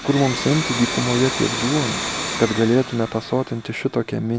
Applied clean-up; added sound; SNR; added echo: none; Domestic sounds, home sounds; 6 dB; none.